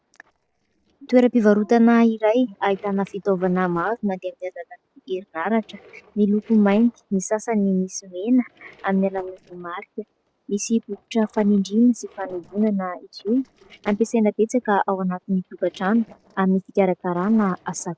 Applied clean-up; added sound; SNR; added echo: neural separator model SepFormer DNS4.